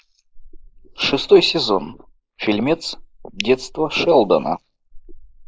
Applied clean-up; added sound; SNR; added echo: neural mask model Resemble Enhance denoiser.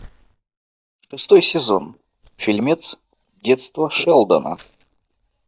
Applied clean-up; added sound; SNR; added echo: neural mask model DeepFilterNet 3.